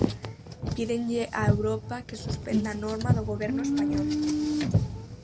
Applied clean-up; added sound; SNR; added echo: none; Car; -5 dB; none.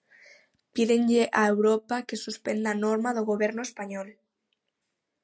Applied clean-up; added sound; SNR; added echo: none; none; none; none.